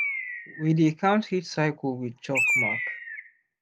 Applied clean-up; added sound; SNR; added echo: none; Bird; 4 dB; none.